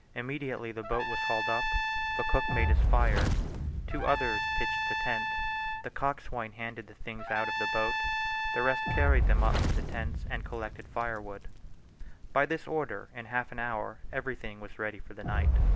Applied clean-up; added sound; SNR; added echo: none; Fire + Trumpet; -3 dB; none.